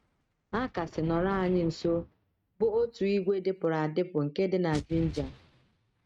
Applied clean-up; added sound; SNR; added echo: neural mask model RNNoise.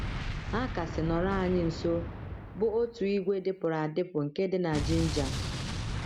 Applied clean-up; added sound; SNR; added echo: none; Explosion; 5 dB; none.